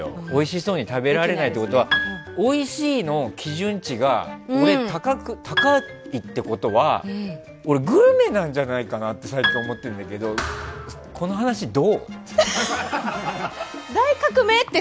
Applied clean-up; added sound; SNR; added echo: none; Piano + Thump, thud; 7 dB; none.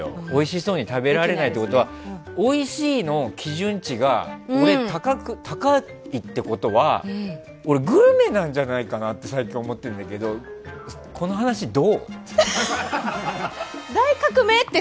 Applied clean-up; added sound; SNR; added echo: none; none; none; none.